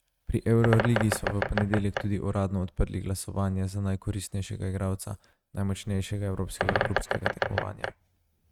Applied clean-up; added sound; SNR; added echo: neural mask model RNNoise.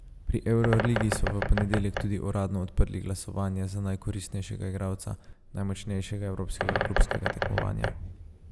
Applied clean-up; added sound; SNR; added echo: none; Bird; 6 dB; none.